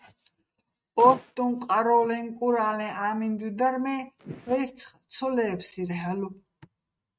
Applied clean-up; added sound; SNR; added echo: neural mask model RNNoise.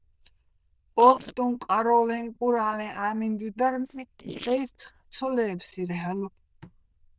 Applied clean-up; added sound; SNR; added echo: neural diffusion model UNIVERSE++.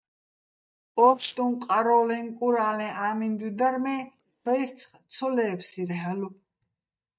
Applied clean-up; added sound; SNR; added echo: neural mask model DeepFilterNet 3.